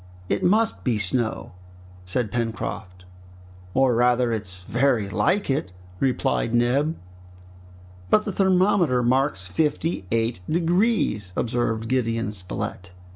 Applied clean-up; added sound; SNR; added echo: none; none; none; none.